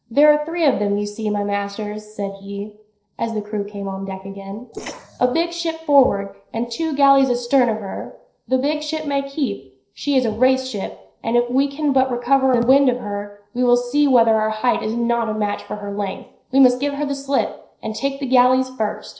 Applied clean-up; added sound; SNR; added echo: neural separator model SepFormer DNS4.